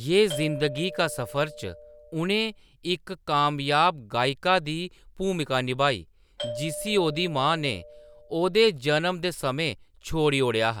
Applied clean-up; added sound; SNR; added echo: none; Doorbell; 13 dB; none.